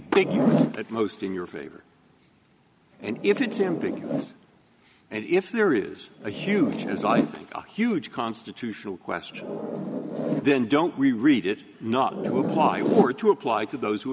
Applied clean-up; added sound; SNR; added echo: none; Zipper (clothing); 5 dB; none.